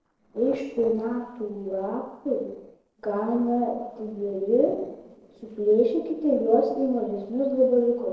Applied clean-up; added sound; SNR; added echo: neural separator model SepFormer DNS4.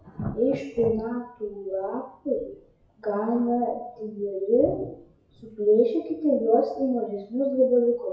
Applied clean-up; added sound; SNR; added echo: classical method WPE with log-MMSE.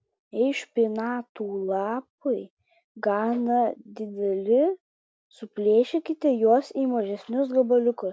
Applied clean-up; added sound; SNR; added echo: none; none; none; none.